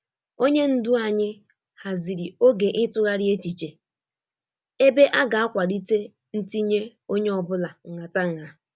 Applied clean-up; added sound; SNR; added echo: none; none; none; none.